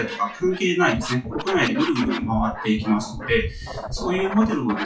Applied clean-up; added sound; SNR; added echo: classical method WPE with log-MMSE.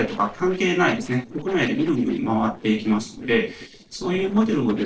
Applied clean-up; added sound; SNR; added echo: neural separator model SepFormer DNS4.